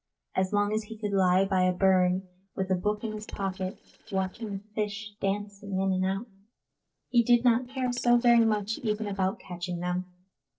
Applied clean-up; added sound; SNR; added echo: neural separator model SepFormer DNS4.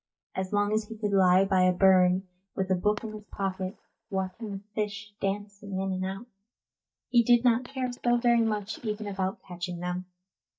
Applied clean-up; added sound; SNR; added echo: neural mask model DeepFilterNet 3.